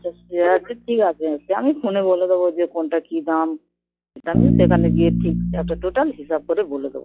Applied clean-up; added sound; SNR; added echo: classical method log-MMSE.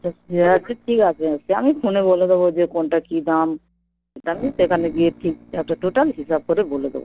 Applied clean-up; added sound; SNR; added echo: neural separator model SepFormer DNS4.